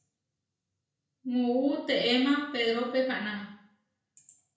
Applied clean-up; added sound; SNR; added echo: none; none; none; reverberation time 0.5 s.